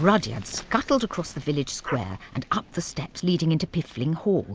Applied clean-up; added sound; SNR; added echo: none; none; none; none.